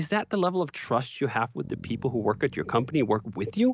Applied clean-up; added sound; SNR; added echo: none; Bass guitar; 20 dB; none.